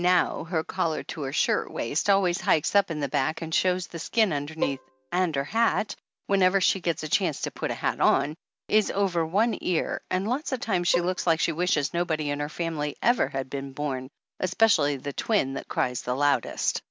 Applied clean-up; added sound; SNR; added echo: none; Bowed string instrument; 10 dB; none.